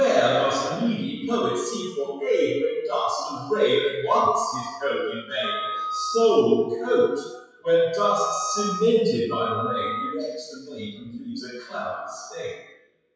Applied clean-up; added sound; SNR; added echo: classical method WPE with log-MMSE.